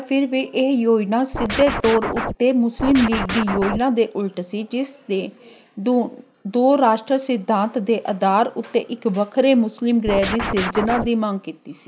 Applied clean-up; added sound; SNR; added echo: none; Scratching (performance technique); 5 dB; none.